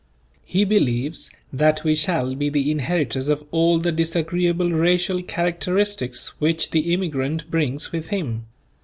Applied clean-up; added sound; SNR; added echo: none; none; none; none.